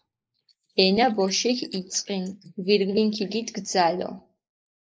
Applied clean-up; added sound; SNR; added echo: neural mask model Resemble Enhance denoiser.